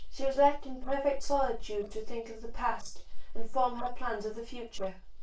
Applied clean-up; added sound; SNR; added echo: neural separator model SepFormer DNS4.